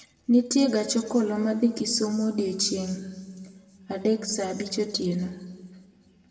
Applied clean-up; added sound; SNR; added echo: none; none; none; reverberation time 1.4 s.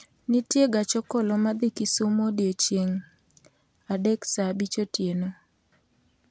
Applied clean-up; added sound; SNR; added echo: none; none; none; none.